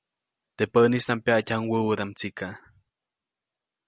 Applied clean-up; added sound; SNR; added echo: none; none; none; none.